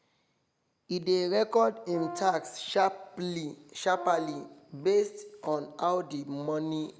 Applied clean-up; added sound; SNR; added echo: none; Brass instrument; 12 dB; none.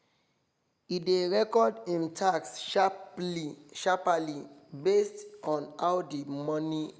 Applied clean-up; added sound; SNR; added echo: none; none; none; none.